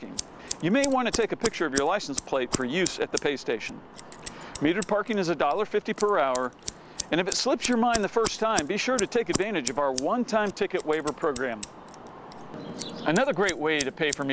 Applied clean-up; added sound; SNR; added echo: none; Scissors; 11 dB; none.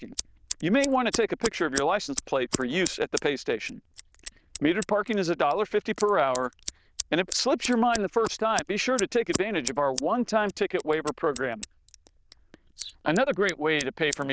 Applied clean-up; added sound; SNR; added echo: neural diffusion model UNIVERSE++.